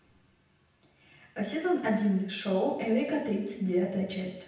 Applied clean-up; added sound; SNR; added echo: none; none; none; reverberation time 0.9 s.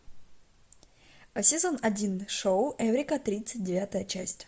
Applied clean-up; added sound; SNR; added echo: none; none; none; none.